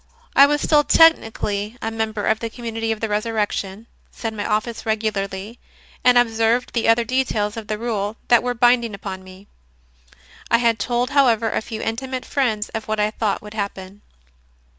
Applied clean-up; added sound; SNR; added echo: none; none; none; none.